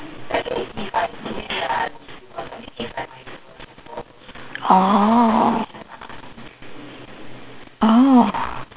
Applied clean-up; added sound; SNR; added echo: none; none; none; none.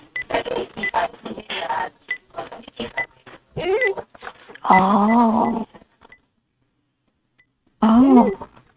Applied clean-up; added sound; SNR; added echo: neural mask model RNNoise.